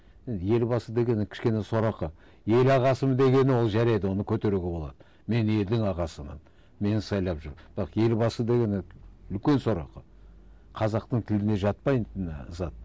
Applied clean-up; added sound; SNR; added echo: none; none; none; none.